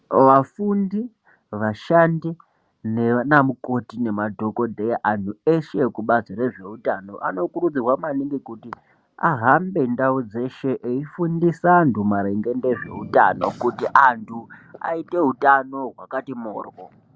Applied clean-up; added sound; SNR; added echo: none; none; none; none.